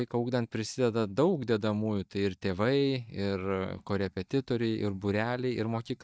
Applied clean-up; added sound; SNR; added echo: neural mask model DeepFilterNet 3.